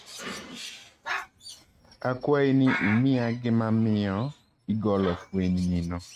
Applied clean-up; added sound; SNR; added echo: neural mask model RNNoise.